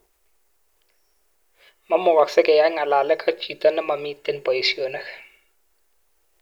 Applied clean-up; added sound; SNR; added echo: none; none; none; none.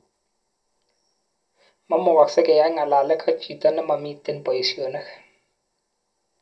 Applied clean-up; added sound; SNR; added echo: none; none; none; reverberation time 0.2 s.